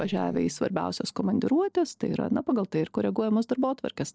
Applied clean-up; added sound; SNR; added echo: neural separator model SepFormer DNS4.